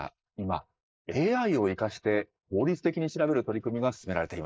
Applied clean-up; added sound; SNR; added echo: neural mask model Resemble Enhance denoiser.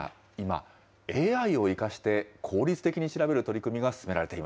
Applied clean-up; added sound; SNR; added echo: none; none; none; none.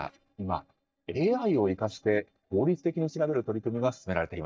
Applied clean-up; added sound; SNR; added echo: neural mask model DeepFilterNet 3.